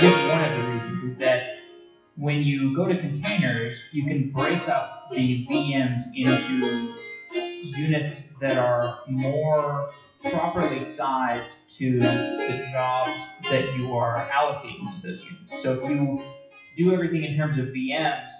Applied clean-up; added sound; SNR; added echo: classical method WPE with log-MMSE.